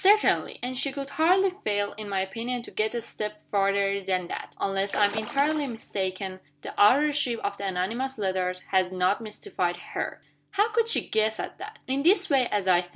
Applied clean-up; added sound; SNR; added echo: none; Splash, splatter; 11 dB; none.